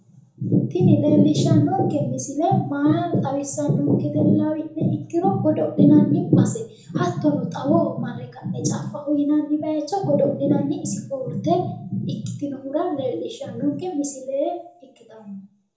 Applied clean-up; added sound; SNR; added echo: none; none; none; reverberation time 1.0 s.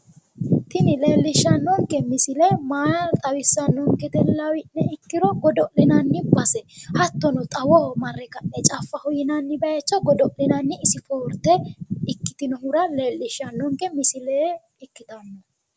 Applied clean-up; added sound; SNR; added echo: none; none; none; none.